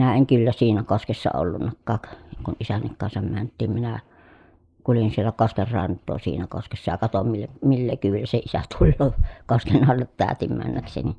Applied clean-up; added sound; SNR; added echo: neural mask model Resemble Enhance denoiser.